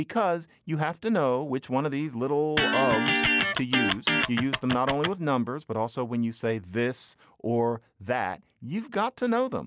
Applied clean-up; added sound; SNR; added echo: none; Electric guitar; -2 dB; none.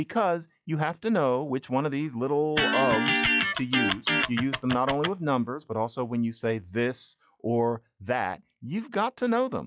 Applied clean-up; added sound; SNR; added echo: classical method log-MMSE.